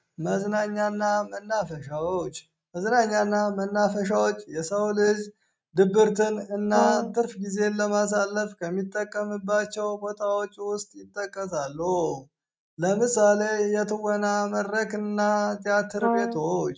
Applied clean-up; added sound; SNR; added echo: neural mask model RNNoise.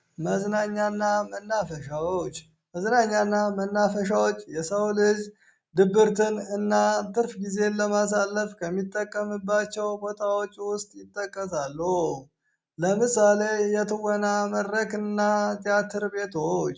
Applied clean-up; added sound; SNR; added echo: none; none; none; none.